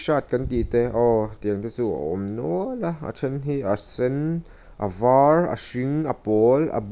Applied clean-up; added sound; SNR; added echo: none; none; none; none.